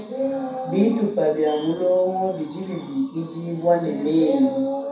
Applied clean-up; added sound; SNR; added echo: none; none; none; reverberation time 0.6 s.